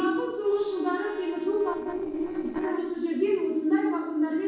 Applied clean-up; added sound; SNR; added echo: neural separator model SepFormer DNS4.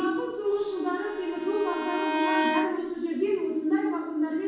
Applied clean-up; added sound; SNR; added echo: none; Bowed string instrument; 3 dB; reverberation time 1.2 s.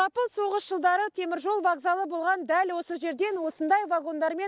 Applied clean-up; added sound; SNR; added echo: none; none; none; none.